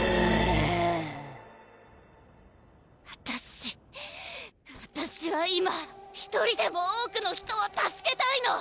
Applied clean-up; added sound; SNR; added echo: none; none; none; none.